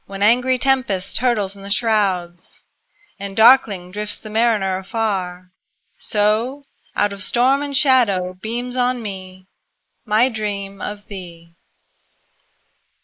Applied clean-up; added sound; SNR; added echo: neural mask model Resemble Enhance denoiser.